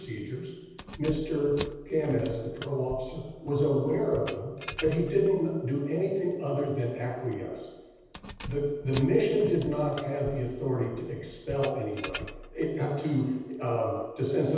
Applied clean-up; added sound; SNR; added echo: none; Keys jangling; 15 dB; reverberation time 1.1 s.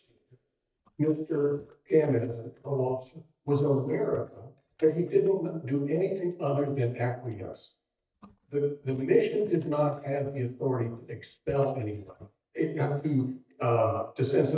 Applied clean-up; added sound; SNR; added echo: neural mask model DeepFilterNet 3.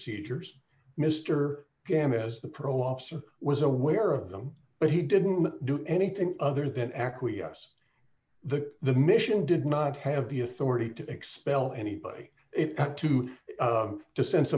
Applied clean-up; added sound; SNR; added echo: none; none; none; none.